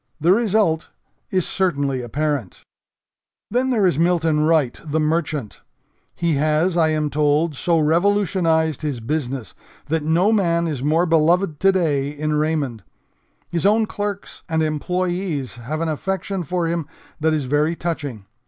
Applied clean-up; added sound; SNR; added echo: none; none; none; none.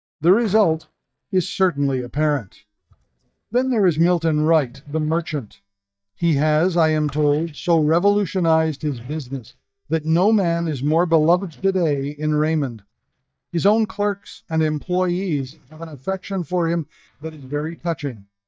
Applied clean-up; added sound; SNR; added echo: neural mask model DeepFilterNet 3.